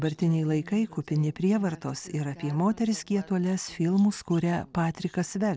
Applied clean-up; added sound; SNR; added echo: none; none; none; none.